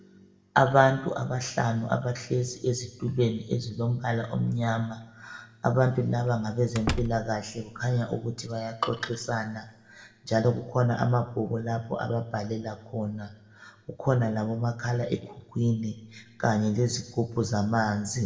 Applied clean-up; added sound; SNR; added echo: none; Slam; 8 dB; reverberation time 0.7 s.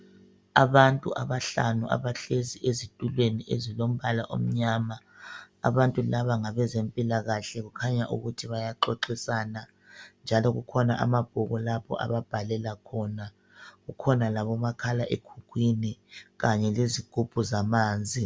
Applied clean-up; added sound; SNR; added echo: none; none; none; none.